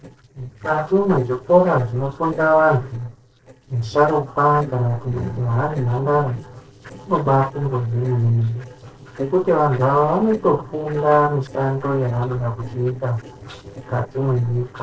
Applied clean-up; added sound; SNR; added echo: neural separator model SepFormer DNS4.